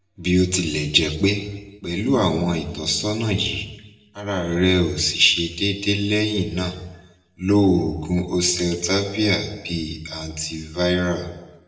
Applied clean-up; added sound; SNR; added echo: none; Piano; 18 dB; reverberation time 0.9 s.